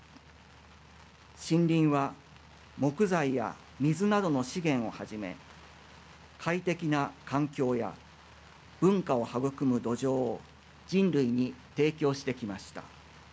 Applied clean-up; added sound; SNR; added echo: none; none; none; none.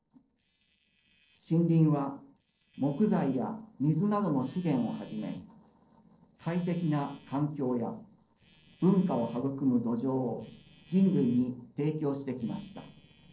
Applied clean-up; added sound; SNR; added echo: neural separator model SepFormer DNS4.